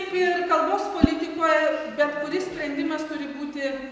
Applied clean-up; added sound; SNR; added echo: none; Whoosh, swoosh, swish; 6 dB; none.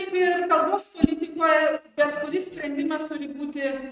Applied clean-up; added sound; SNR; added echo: neural mask model RNNoise.